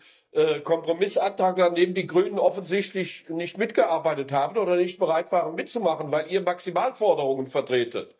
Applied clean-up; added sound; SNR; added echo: neural mask model DeepFilterNet 3.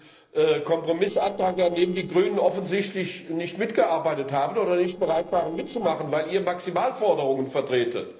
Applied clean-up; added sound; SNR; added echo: neural separator model SepFormer DNS4.